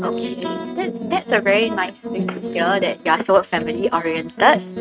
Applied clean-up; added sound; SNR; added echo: neural mask model RNNoise.